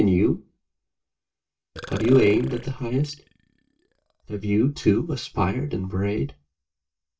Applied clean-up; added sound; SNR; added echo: neural mask model DeepFilterNet 3.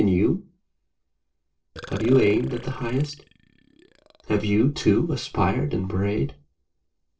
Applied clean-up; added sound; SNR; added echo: neural separator model SepFormer DNS4.